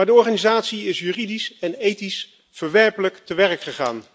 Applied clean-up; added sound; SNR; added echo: none; none; none; none.